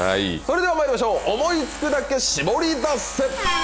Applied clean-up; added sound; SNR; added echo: none; Tools; 14 dB; none.